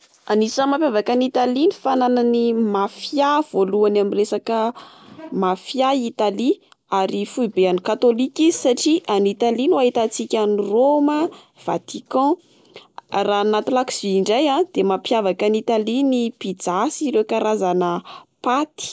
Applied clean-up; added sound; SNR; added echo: none; none; none; none.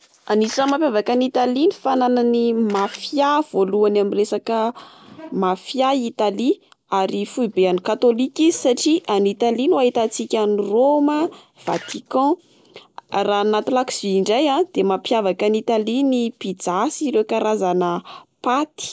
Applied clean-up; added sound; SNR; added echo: none; Camera; 16 dB; none.